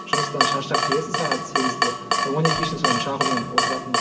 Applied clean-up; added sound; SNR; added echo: none; Drip / Water tap, faucet; -4 dB; reverberation time 2.6 s.